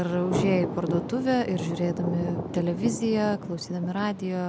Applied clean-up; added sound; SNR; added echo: none; Thunder; 6 dB; none.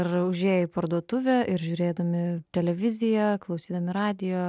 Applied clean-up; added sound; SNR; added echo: none; none; none; none.